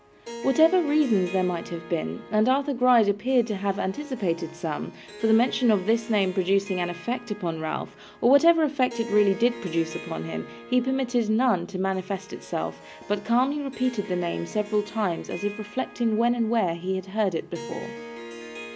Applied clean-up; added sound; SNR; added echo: none; Harp; 16 dB; none.